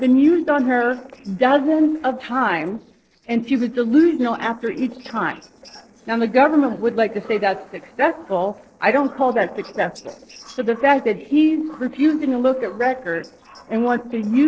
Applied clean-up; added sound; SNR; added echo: neural separator model SepFormer DNS4.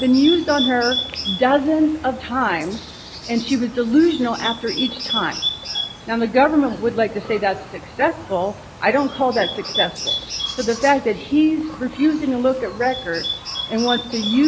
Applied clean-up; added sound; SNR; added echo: none; Bird; 9 dB; none.